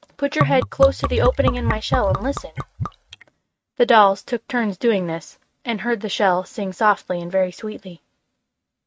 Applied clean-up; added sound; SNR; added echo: neural mask model RNNoise.